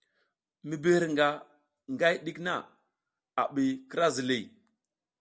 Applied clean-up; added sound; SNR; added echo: none; none; none; none.